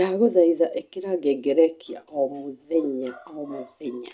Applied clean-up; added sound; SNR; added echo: none; none; none; none.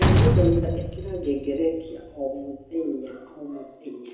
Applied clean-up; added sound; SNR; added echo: none; Slam; -3 dB; reverberation time 0.9 s.